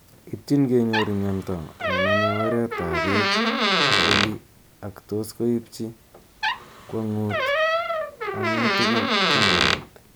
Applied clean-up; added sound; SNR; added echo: none; Door; -3 dB; none.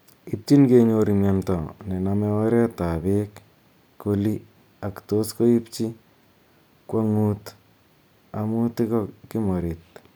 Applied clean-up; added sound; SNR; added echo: none; none; none; none.